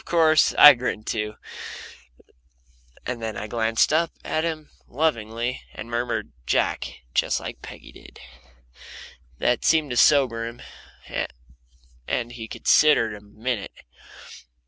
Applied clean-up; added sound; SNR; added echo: none; none; none; none.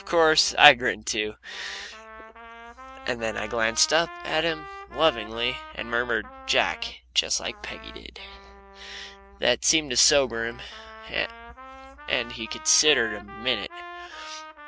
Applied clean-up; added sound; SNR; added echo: none; Trumpet; 17 dB; none.